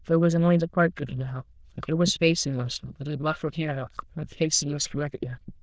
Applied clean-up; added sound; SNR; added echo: neural diffusion model UNIVERSE++.